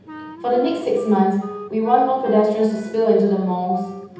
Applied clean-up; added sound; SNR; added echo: none; Wind instrument, woodwind instrument; 18 dB; reverberation time 0.8 s.